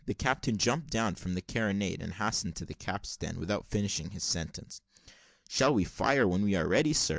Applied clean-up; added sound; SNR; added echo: none; none; none; none.